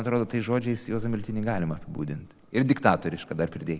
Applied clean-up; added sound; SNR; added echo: none; Squeak; 14 dB; none.